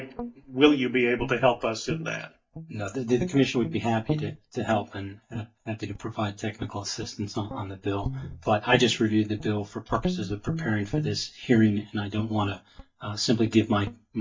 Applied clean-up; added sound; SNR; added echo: neural mask model DeepFilterNet 3.